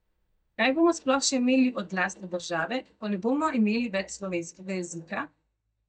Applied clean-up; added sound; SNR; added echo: neural mask model DeepFilterNet 3.